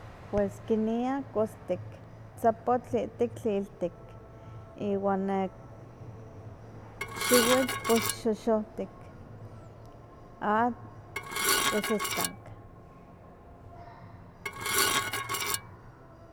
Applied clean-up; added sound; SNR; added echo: none; Dishes, pots, and pans / Glass; -2 dB; none.